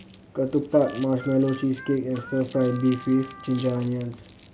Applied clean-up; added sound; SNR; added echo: none; Crumpling, crinkling + Harmonica; 17 dB; none.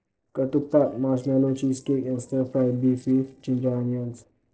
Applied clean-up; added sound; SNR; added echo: neural separator model SepFormer DNS4.